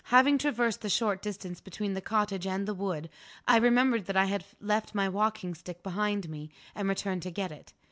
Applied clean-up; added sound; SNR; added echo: none; none; none; none.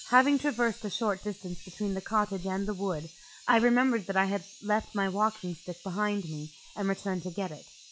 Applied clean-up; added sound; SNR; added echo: classical method log-MMSE.